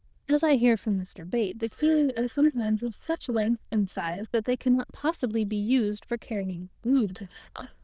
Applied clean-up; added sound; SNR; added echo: neural diffusion model UNIVERSE++.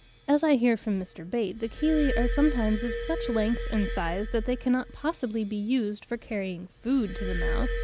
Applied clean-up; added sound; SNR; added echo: none; Glass; 5 dB; none.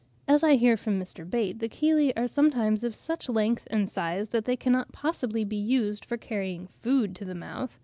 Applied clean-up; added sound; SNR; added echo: none; none; none; none.